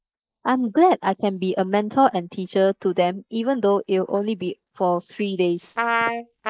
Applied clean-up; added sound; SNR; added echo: neural mask model Resemble Enhance denoiser.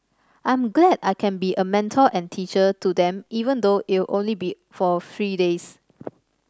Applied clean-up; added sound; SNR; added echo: none; none; none; none.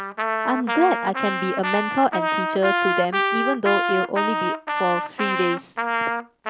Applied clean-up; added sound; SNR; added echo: none; Trumpet; 0 dB; none.